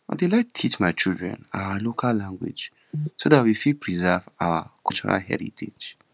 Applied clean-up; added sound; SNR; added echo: none; none; none; none.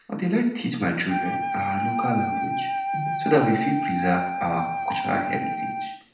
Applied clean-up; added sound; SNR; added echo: none; Wind instrument, woodwind instrument; 2 dB; reverberation time 0.7 s.